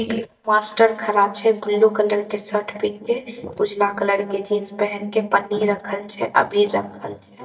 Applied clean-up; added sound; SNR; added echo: neural mask model DeepFilterNet 3.